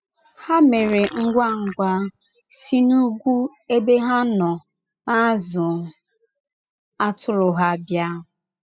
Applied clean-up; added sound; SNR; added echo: classical method spectral subtraction.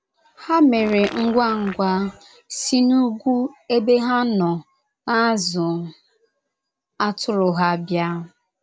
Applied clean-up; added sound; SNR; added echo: none; Fart; 14 dB; none.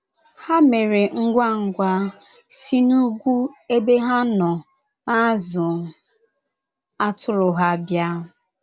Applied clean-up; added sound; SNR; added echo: none; none; none; none.